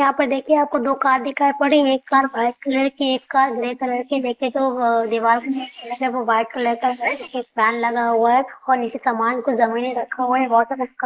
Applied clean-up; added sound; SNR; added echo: neural mask model Resemble Enhance denoiser.